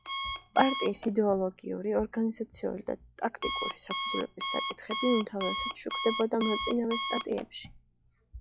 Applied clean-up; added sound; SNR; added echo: classical method log-MMSE.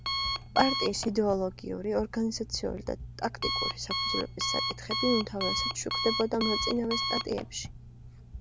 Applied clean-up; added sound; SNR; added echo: none; Alarm; 2 dB; none.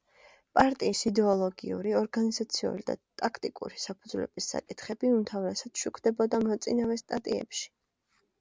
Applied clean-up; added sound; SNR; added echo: none; none; none; none.